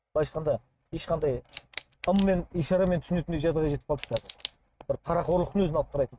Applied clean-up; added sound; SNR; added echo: neural mask model RNNoise.